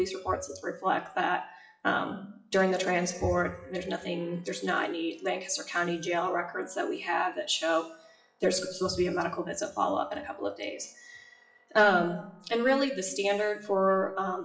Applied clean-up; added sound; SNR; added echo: classical method WPE with log-MMSE.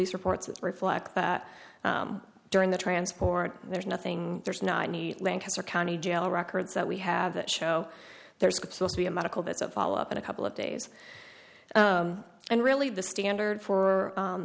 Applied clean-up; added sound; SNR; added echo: none; none; none; none.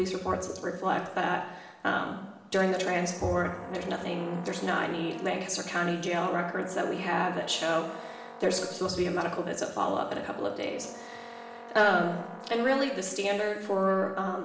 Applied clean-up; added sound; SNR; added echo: none; Brass instrument; 16 dB; reverberation time 1.0 s.